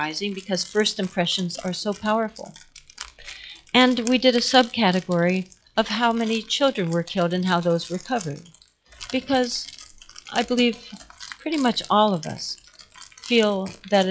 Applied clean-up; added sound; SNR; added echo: classical method log-MMSE.